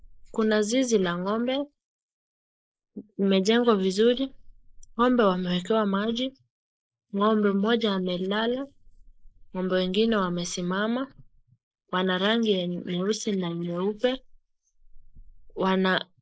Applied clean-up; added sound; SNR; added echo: neural mask model Resemble Enhance denoiser.